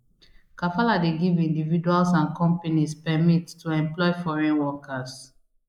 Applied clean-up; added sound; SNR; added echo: neural mask model Resemble Enhance denoiser.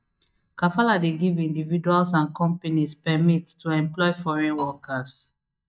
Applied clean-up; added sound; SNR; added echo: neural mask model DeepFilterNet 3.